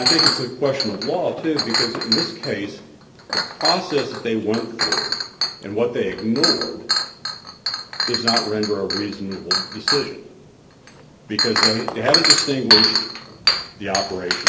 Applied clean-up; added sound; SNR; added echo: none; Chink, clink; -2 dB; none.